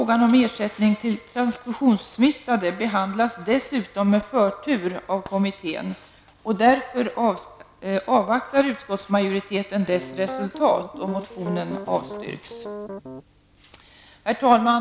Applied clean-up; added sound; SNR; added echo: none; Piano; 12 dB; none.